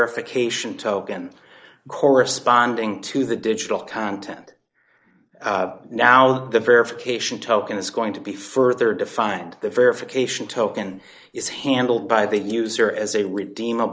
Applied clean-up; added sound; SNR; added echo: neural mask model Resemble Enhance denoiser.